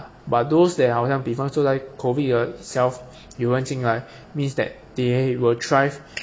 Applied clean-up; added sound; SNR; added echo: none; none; none; none.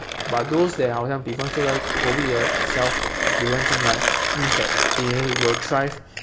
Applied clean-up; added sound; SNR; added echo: none; Mechanisms; -1 dB; none.